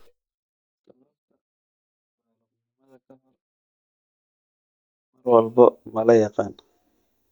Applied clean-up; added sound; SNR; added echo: neural mask model DeepFilterNet 3.